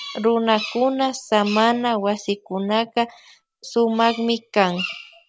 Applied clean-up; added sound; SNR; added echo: none; Bird vocalization, bird call, bird song; 16 dB; none.